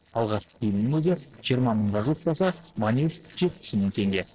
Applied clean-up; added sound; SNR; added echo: neural separator model SepFormer DNS4.